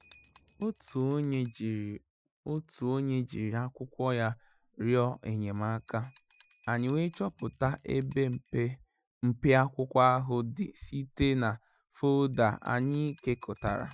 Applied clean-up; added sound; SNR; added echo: classical method Wiener filter.